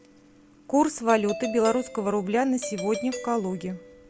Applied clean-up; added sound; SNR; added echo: none; Doorbell; 13 dB; none.